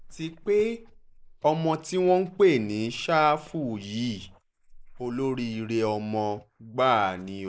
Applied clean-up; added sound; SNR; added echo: neural mask model Resemble Enhance denoiser.